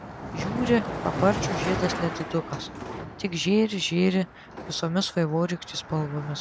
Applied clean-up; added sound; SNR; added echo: none; Car passing by; 7 dB; none.